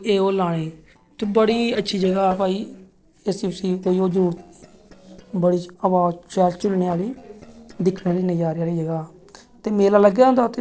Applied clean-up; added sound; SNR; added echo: neural separator model SepFormer DNS4.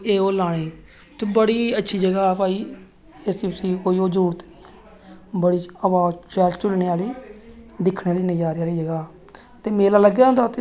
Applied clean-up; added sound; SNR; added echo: none; none; none; none.